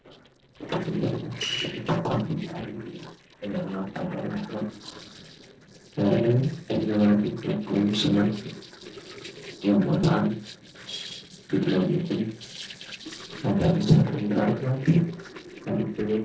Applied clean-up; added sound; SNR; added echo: neural separator model SepFormer DNS4.